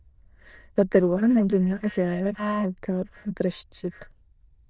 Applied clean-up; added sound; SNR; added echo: neural diffusion model UNIVERSE++.